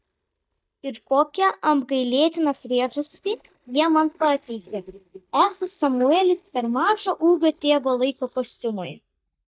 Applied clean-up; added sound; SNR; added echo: neural mask model DeepFilterNet 3.